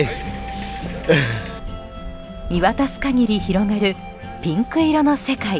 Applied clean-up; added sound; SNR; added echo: none; none; none; none.